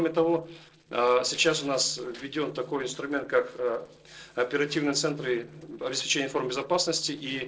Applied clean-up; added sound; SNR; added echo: neural separator model SepFormer DNS4.